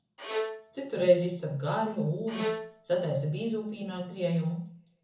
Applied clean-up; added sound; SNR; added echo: none; Bowed string instrument; 9 dB; reverberation time 0.6 s.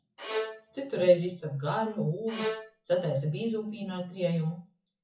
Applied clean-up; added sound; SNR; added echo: classical method WPE with log-MMSE.